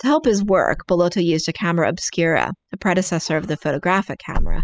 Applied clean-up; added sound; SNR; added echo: classical method spectral subtraction.